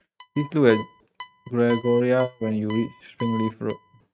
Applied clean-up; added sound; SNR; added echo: neural mask model RNNoise.